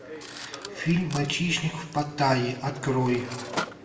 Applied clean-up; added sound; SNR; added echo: none; Mechanisms; 11 dB; reverberation time 0.9 s.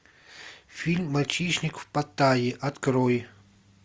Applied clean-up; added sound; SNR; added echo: none; none; none; none.